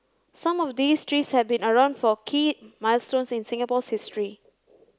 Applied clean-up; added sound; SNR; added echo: none; none; none; none.